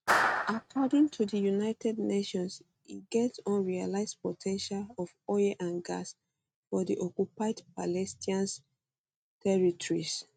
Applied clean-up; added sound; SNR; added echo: neural mask model RNNoise.